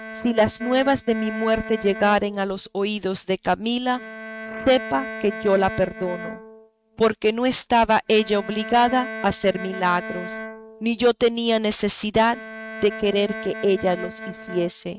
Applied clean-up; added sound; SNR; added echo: neural mask model RNNoise.